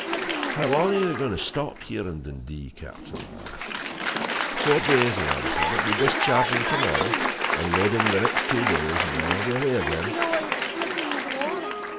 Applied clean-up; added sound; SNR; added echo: none; Applause; -1 dB; none.